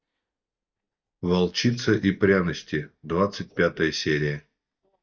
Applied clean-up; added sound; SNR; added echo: neural mask model DeepFilterNet 3.